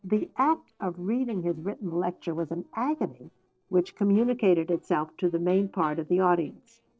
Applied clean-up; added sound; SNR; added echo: neural separator model SepFormer DNS4.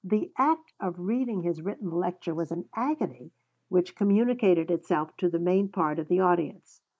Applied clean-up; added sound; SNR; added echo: neural mask model Resemble Enhance denoiser.